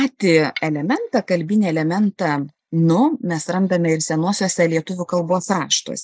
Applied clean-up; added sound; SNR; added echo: neural mask model DeepFilterNet 3.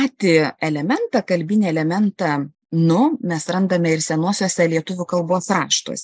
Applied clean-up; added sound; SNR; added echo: none; none; none; none.